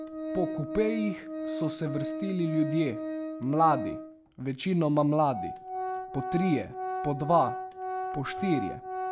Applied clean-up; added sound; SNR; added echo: none; Organ; 6 dB; none.